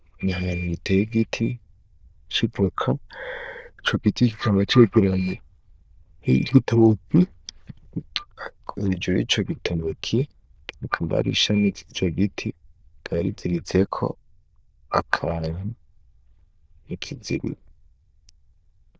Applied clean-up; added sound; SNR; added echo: neural diffusion model UNIVERSE++.